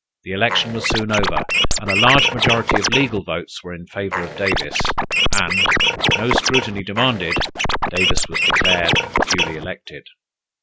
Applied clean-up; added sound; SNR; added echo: none; Scratching (performance technique); -5 dB; none.